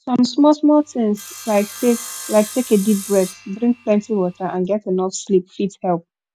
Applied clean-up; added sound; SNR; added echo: none; Sawing; 16 dB; none.